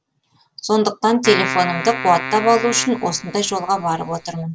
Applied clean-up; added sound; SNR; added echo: none; Keyboard (musical); 8 dB; none.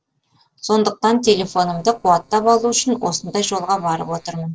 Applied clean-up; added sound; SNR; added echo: neural separator model SepFormer DNS4.